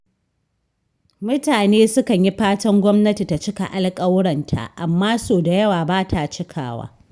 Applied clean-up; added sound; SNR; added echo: none; none; none; none.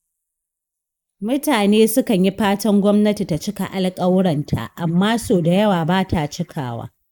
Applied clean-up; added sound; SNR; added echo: neural mask model Resemble Enhance denoiser.